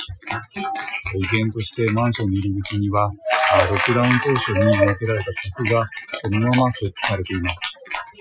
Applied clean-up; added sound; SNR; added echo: classical method Wiener filter.